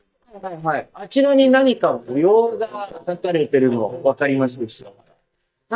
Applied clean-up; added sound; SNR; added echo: neural mask model DeepFilterNet 3.